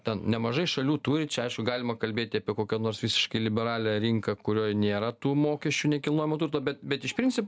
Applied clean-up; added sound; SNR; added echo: none; none; none; none.